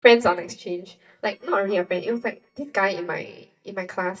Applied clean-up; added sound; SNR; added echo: neural mask model DeepFilterNet 3.